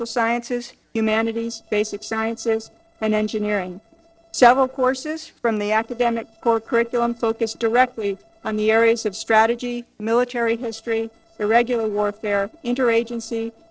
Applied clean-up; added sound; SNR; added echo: neural separator model SepFormer DNS4.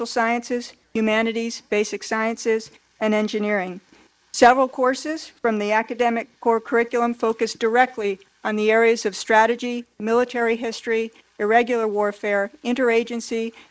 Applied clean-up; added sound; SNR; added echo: neural mask model Resemble Enhance denoiser.